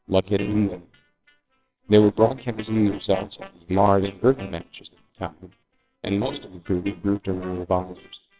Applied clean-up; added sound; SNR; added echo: neural separator model SepFormer WHAMR!.